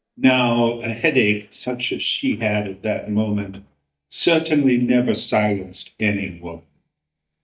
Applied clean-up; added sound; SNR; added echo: neural mask model DeepFilterNet 3.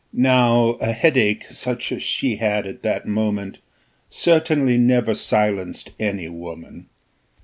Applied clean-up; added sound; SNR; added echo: none; none; none; none.